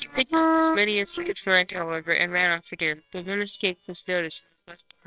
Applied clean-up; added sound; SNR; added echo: neural separator model SepFormer WHAMR!.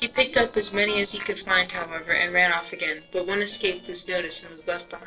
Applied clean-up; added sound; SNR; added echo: neural separator model SepFormer DNS4.